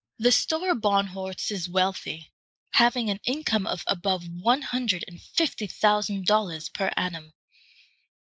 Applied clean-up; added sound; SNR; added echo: neural mask model Resemble Enhance denoiser.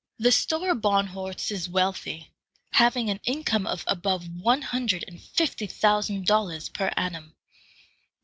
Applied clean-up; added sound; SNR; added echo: none; none; none; none.